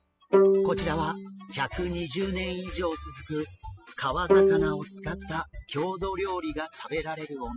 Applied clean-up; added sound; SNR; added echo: classical method spectral subtraction.